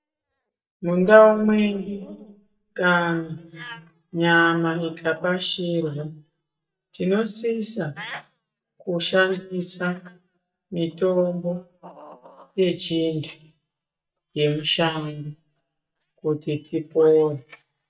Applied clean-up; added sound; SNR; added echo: neural mask model DeepFilterNet 3.